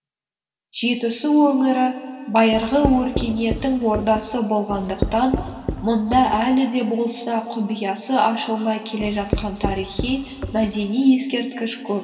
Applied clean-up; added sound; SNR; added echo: none; Writing; 8 dB; reverberation time 2.3 s.